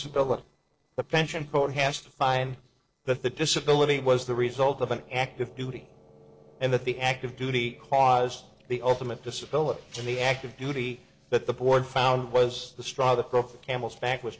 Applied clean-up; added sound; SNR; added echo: neural separator model SepFormer DNS4.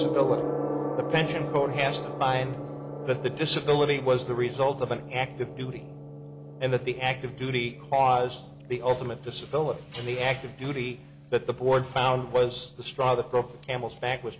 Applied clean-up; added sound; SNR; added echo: none; Gong; 8 dB; none.